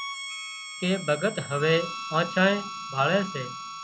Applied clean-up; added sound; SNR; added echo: none; Harmonica; 9 dB; none.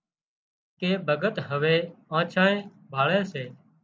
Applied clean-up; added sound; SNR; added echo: none; none; none; none.